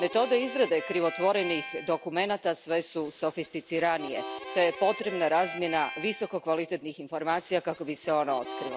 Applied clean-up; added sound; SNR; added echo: none; Harmonica; 12 dB; none.